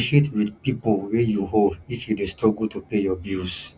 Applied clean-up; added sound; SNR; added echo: none; none; none; none.